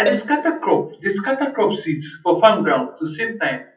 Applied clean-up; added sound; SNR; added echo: classical method WPE with log-MMSE.